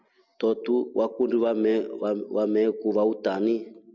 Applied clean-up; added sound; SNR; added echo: none; none; none; none.